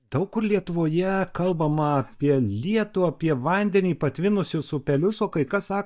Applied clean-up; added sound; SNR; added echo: neural mask model DeepFilterNet 3.